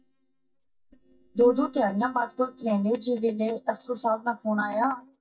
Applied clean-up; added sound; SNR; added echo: neural mask model DeepFilterNet 3.